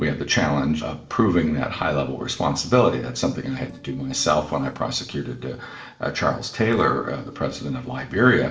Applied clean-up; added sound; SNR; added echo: neural separator model SepFormer DNS4.